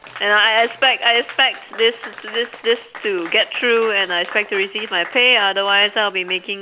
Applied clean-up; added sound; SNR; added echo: none; Applause / Crowd; 17 dB; none.